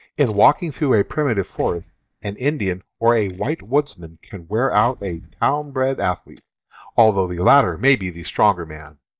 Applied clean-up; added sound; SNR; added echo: neural mask model DeepFilterNet 3.